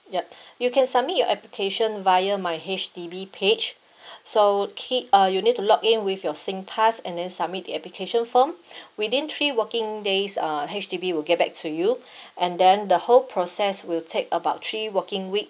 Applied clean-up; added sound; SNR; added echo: none; none; none; none.